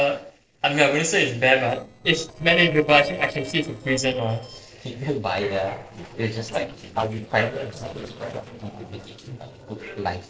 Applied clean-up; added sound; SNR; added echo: neural separator model SepFormer DNS4.